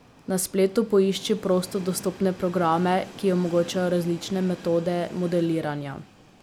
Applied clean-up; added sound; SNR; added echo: none; Train; 19 dB; none.